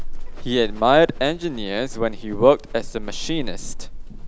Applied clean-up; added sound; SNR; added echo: none; Livestock, farm animals, working animals; 6 dB; none.